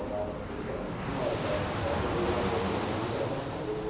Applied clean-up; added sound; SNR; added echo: none; Fixed-wing aircraft, airplane; -3 dB; reverberation time 2.3 s.